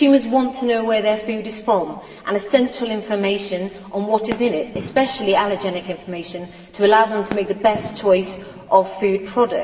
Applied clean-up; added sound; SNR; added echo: none; Fireworks; 17 dB; reverberation time 2.8 s.